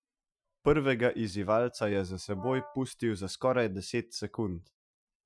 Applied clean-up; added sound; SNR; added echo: classical method Wiener filter.